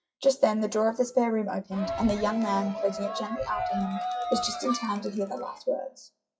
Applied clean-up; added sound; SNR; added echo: classical method WPE with log-MMSE.